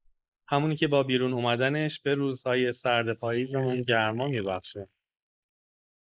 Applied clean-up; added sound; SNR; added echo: neural mask model Resemble Enhance denoiser.